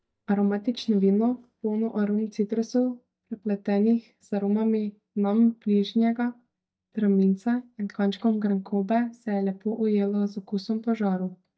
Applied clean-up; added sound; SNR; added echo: neural mask model DeepFilterNet 3.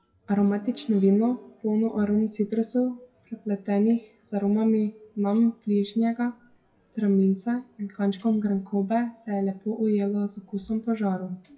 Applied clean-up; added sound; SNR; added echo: classical method WPE with log-MMSE.